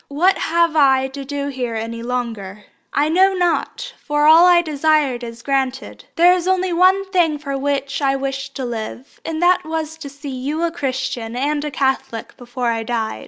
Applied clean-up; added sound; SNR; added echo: none; none; none; none.